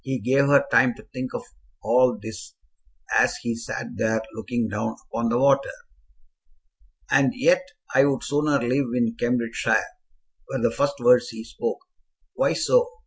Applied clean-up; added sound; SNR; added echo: none; none; none; none.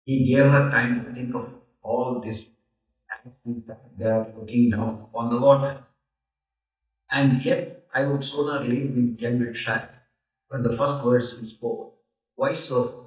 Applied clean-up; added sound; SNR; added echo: neural mask model DeepFilterNet 3.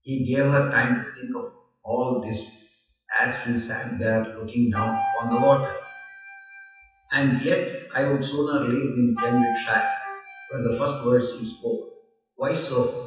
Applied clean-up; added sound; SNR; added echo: classical method WPE with log-MMSE.